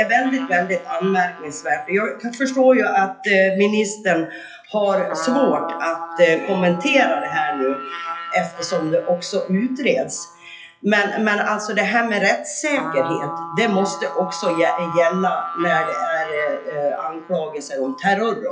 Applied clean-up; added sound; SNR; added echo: classical method WPE with log-MMSE.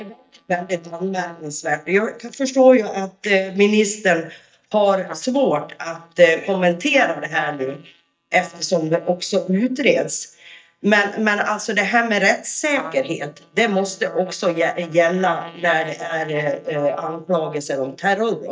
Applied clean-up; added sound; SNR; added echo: neural mask model DeepFilterNet 3.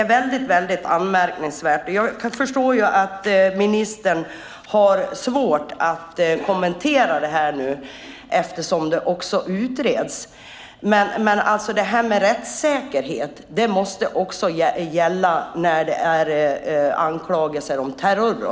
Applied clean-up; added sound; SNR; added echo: none; none; none; none.